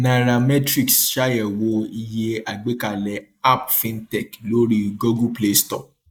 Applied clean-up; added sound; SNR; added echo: neural mask model Resemble Enhance denoiser.